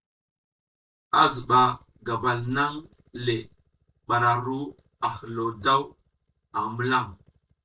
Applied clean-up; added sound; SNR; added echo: neural mask model DeepFilterNet 3.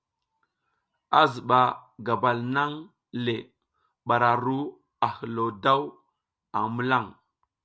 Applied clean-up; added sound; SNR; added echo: none; none; none; none.